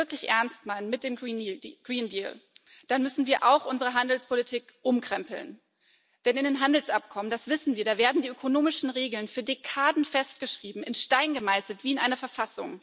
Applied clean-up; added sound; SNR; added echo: none; none; none; none.